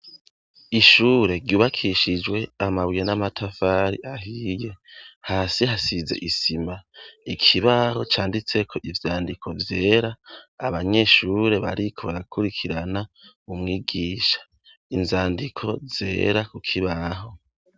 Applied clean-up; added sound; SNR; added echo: none; none; none; none.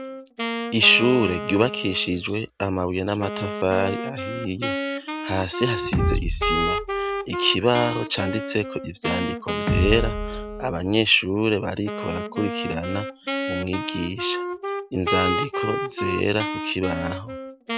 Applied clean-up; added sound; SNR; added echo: none; Bass drum + Wind instrument, woodwind instrument; 3 dB; none.